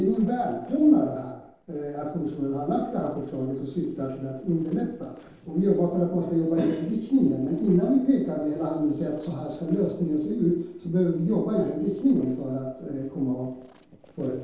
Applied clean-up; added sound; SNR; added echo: neural separator model SepFormer DNS4.